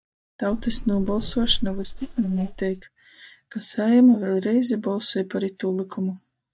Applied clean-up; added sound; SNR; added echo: neural mask model DeepFilterNet 3.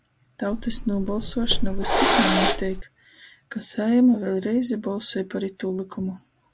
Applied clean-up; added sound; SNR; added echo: none; Hiss; -3 dB; none.